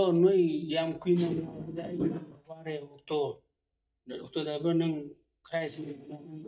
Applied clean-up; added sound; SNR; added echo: neural mask model DeepFilterNet 3.